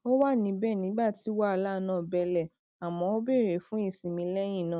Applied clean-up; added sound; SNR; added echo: none; none; none; none.